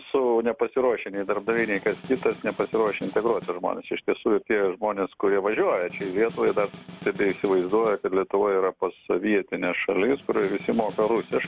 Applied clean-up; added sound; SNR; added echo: none; Snare drum; 19 dB; none.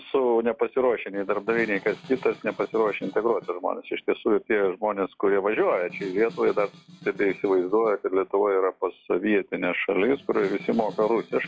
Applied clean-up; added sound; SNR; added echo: classical method log-MMSE.